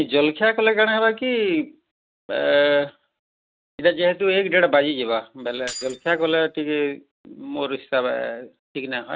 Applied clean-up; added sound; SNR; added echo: neural mask model RNNoise.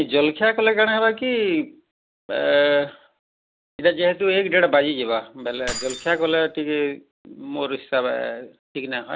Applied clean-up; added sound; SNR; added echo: none; Keys jangling; 13 dB; none.